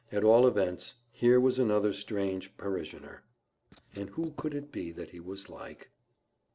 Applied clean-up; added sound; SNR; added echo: neural separator model SepFormer DNS4.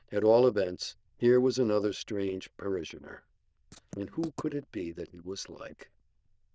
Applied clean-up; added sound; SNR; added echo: neural diffusion model UNIVERSE++.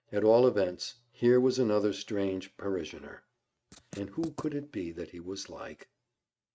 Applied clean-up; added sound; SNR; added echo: neural mask model RNNoise.